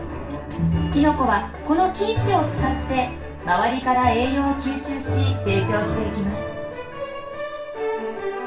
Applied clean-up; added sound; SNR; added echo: none; Piano; 7 dB; reverberation time 0.3 s.